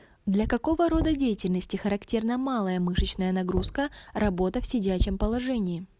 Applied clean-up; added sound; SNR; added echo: none; Knock; 14 dB; none.